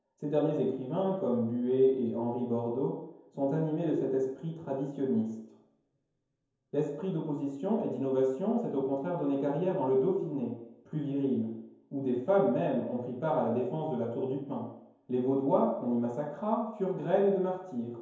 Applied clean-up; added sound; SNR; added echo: none; none; none; reverberation time 0.9 s.